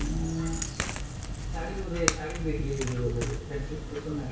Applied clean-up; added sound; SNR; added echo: none; Crack / Crackle; 0 dB; reverberation time 0.6 s.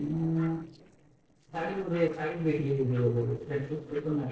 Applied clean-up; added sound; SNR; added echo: neural separator model SepFormer DNS4.